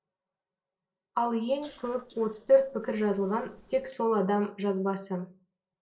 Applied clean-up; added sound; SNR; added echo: neural separator model SepFormer DNS4.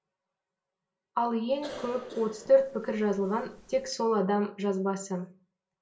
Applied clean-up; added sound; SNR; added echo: none; Cough; 17 dB; reverberation time 0.2 s.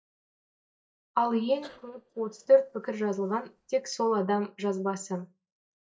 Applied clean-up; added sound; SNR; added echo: neural mask model DeepFilterNet 3.